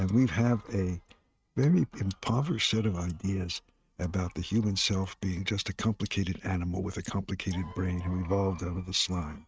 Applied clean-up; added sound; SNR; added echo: neural mask model RNNoise.